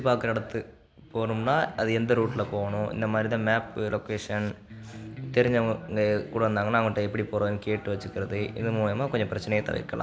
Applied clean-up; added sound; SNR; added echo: none; Electric guitar; 15 dB; none.